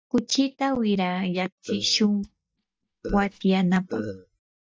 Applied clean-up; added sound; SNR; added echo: neural mask model DeepFilterNet 3.